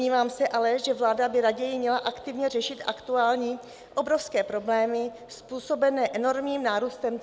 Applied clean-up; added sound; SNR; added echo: none; none; none; none.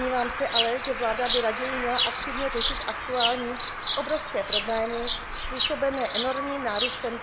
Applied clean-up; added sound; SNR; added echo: none; Bird vocalization, bird call, bird song; -1 dB; none.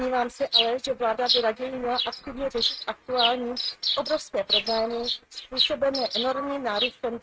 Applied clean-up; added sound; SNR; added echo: neural mask model RNNoise.